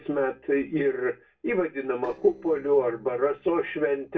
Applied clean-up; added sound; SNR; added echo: neural separator model SepFormer DNS4.